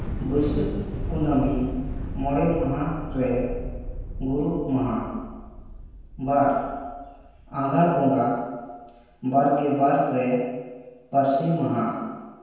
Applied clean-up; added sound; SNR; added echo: none; Thunder / Explosion; 10 dB; reverberation time 1.2 s.